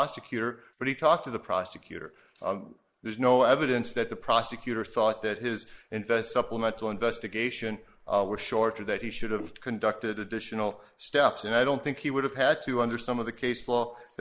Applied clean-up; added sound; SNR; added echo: neural mask model Resemble Enhance denoiser.